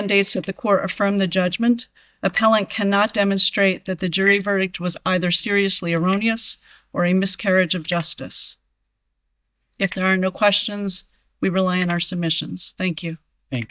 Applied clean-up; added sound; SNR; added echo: neural mask model DeepFilterNet 3.